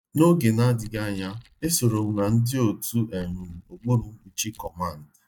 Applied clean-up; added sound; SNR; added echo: neural mask model DeepFilterNet 3.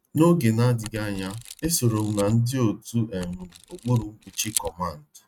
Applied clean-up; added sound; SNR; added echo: neural mask model RNNoise.